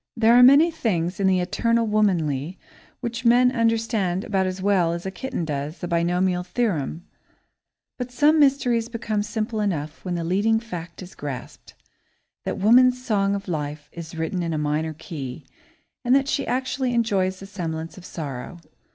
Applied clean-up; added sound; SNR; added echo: none; none; none; none.